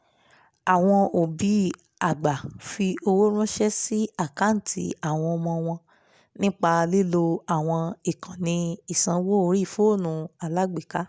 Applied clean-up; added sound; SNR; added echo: none; none; none; none.